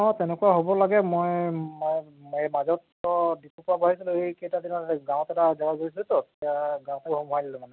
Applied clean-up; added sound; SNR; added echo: none; none; none; none.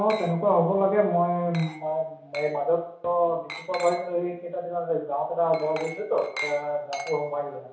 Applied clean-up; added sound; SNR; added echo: none; Glass; 16 dB; reverberation time 0.6 s.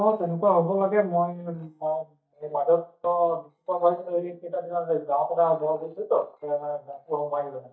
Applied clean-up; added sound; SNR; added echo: neural mask model DeepFilterNet 3.